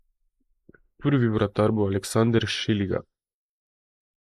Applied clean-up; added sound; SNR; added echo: neural mask model Resemble Enhance denoiser.